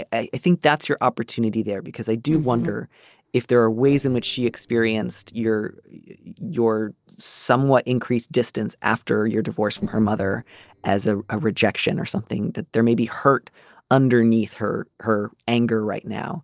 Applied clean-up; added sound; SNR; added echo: neural separator model SepFormer DNS4.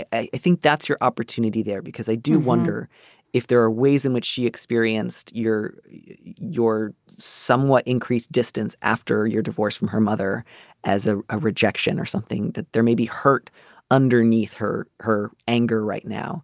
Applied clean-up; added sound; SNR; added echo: none; none; none; none.